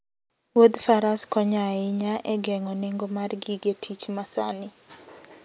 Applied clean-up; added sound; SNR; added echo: none; none; none; none.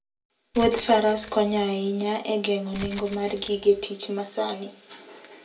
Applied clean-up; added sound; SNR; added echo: none; Rattle (instrument); 15 dB; reverberation time 0.2 s.